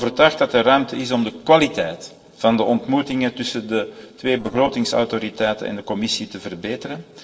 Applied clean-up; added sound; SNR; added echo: neural separator model SepFormer DNS4.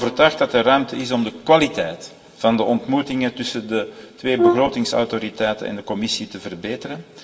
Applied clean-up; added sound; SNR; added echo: none; Brass instrument; 1 dB; reverberation time 1.5 s.